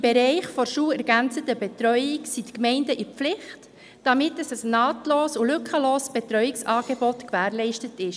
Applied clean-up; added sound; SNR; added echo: none; none; none; none.